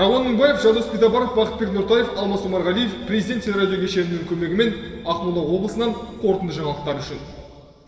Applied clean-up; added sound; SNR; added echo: none; none; none; reverberation time 2.5 s.